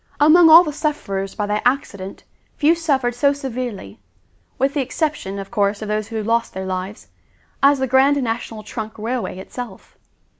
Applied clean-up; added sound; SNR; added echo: none; none; none; none.